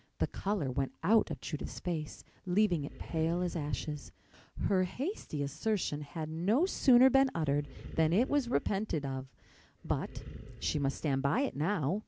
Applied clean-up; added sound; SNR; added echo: none; Animal; 16 dB; none.